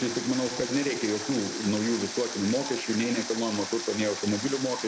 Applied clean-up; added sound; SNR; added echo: none; Water; 7 dB; none.